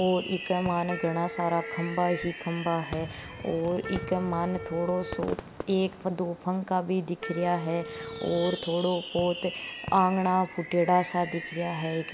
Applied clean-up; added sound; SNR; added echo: none; Wind instrument, woodwind instrument + Fireworks; 11 dB; none.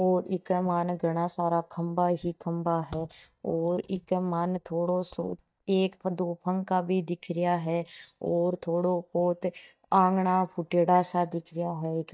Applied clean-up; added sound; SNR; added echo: neural mask model DeepFilterNet 3.